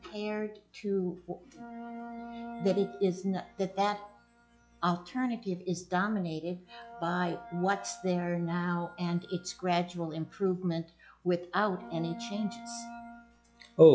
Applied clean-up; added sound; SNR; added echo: classical method log-MMSE.